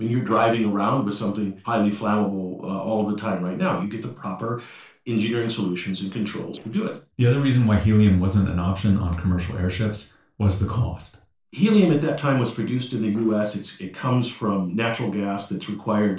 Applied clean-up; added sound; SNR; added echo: neural separator model SepFormer DNS4.